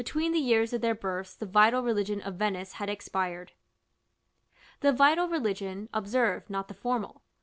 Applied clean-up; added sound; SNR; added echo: none; none; none; none.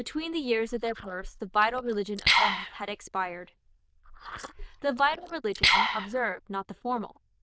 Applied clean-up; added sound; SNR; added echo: neural diffusion model UNIVERSE++.